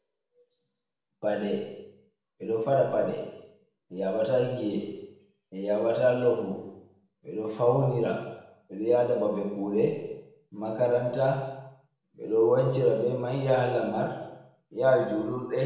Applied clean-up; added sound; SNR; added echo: none; none; none; reverberation time 0.9 s.